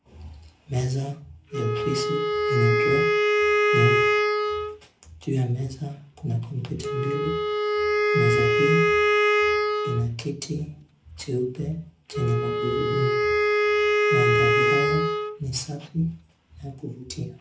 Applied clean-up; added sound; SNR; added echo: none; Wind instrument, woodwind instrument; -5 dB; reverberation time 0.3 s.